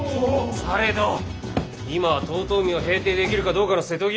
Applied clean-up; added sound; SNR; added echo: none; none; none; none.